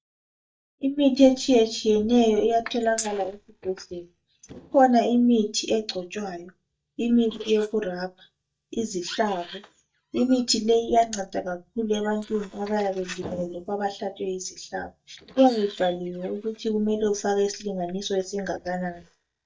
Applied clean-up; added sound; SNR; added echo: neural mask model DeepFilterNet 3.